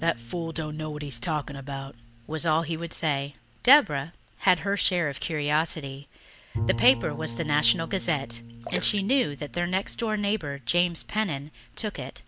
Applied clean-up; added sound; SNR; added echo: none; Bowed string instrument + Splash, splatter; 12 dB; none.